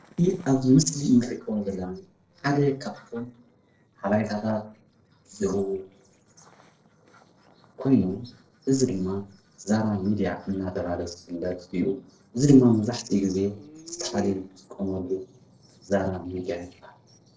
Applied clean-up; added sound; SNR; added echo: neural separator model SepFormer DNS4.